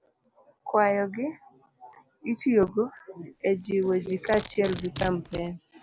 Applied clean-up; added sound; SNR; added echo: none; Domestic sounds, home sounds; 16 dB; none.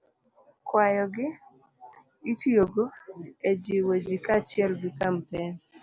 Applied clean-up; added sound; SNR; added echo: none; none; none; none.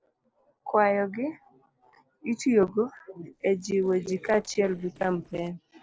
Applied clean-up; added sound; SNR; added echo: neural separator model SepFormer DNS4.